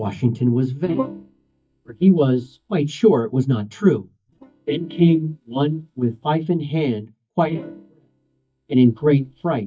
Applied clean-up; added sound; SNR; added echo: neural mask model DeepFilterNet 3.